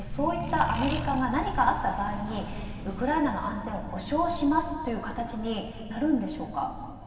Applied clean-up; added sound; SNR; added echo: none; Accelerating, revving, vroom; 7 dB; reverberation time 2.4 s.